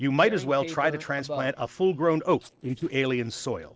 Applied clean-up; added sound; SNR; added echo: neural separator model SepFormer DNS4.